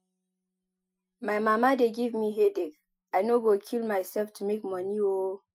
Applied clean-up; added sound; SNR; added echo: classical method Wiener filter.